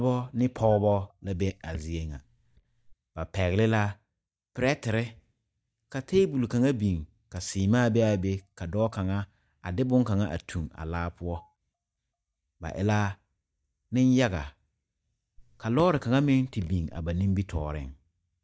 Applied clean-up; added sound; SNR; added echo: neural mask model DeepFilterNet 3.